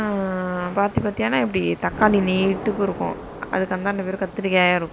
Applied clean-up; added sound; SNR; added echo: none; Thunder / Rain; 13 dB; none.